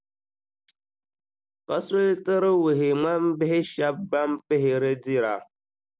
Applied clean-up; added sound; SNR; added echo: none; none; none; none.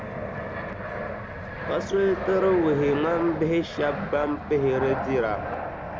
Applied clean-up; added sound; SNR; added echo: none; Fixed-wing aircraft, airplane; 6 dB; none.